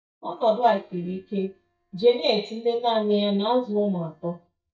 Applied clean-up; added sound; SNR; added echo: neural mask model DeepFilterNet 3.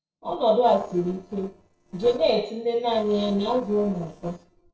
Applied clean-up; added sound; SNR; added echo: neural separator model SepFormer DNS4.